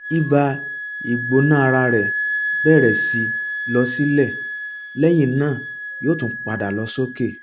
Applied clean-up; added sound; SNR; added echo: none; Wind instrument, woodwind instrument; 6 dB; none.